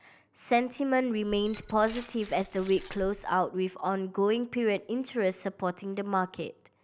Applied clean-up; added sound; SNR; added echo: none; Glass; 13 dB; none.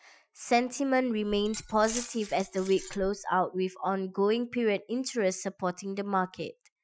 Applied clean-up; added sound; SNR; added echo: classical method Wiener filter.